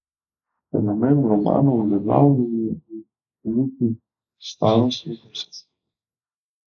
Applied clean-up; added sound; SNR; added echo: neural mask model Resemble Enhance denoiser.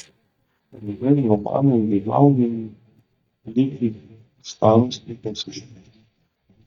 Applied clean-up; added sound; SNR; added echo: neural mask model DeepFilterNet 3.